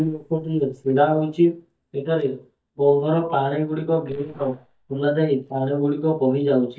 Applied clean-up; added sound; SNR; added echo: neural mask model DeepFilterNet 3.